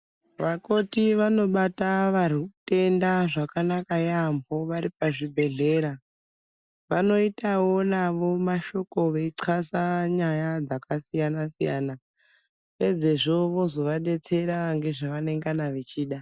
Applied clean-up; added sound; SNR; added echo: none; none; none; none.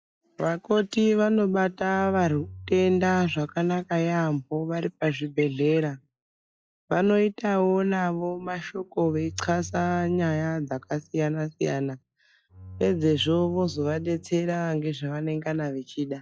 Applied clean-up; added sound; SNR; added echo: classical method log-MMSE.